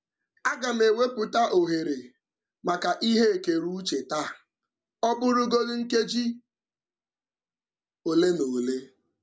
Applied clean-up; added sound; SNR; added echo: none; none; none; none.